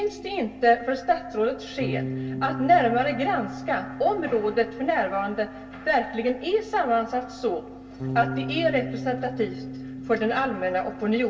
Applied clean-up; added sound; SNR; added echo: none; Bass guitar; 10 dB; reverberation time 0.1 s.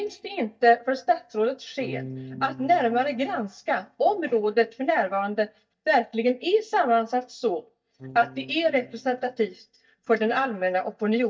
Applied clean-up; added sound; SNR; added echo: neural mask model DeepFilterNet 3.